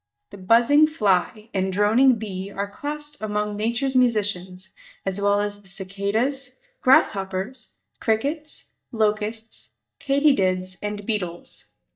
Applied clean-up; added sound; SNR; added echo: neural mask model DeepFilterNet 3.